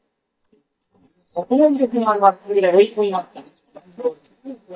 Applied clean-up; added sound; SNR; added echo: neural mask model DeepFilterNet 3.